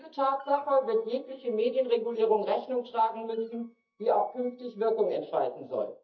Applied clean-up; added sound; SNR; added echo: neural mask model DeepFilterNet 3.